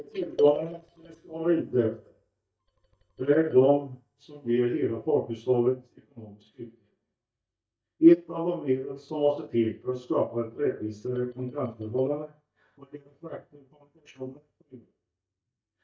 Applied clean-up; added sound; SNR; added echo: neural mask model DeepFilterNet 3.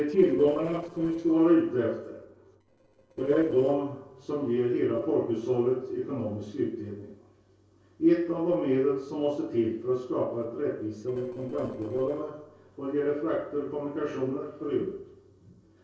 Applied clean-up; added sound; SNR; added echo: neural separator model SepFormer DNS4.